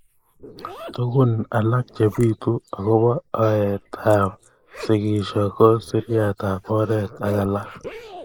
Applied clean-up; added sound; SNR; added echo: neural mask model Resemble Enhance denoiser.